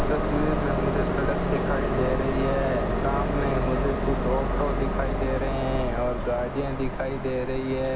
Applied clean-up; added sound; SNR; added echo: none; Train; -2 dB; none.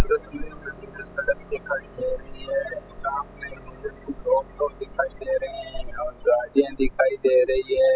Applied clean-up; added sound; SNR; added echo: classical method spectral subtraction.